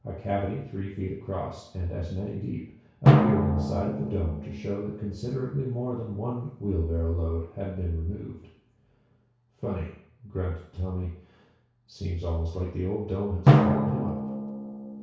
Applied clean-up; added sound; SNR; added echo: none; Drum; -2 dB; reverberation time 0.6 s.